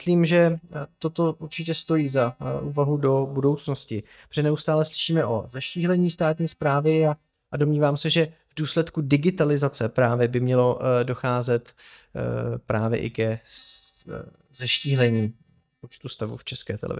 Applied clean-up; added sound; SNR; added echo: neural mask model DeepFilterNet 3.